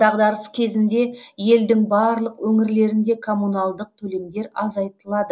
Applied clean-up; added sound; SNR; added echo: none; none; none; none.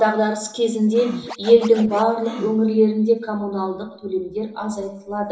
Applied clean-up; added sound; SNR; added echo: none; Scratching (performance technique); 15 dB; reverberation time 0.7 s.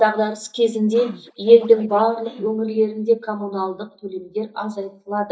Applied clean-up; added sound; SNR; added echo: neural mask model DeepFilterNet 3.